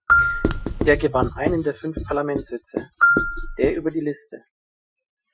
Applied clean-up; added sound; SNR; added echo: classical method Wiener filter.